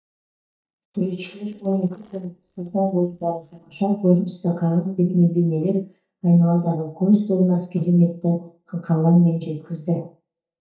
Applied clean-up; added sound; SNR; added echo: neural mask model DeepFilterNet 3.